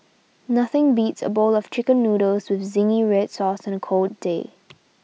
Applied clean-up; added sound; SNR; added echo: none; none; none; none.